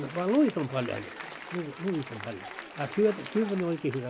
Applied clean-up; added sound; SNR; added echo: none; Applause; 12 dB; none.